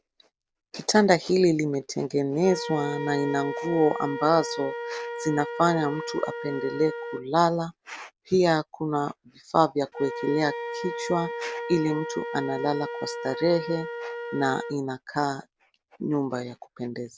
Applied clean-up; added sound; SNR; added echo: none; Wind instrument, woodwind instrument; 10 dB; none.